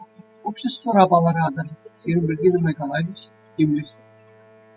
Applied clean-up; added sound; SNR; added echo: classical method spectral subtraction.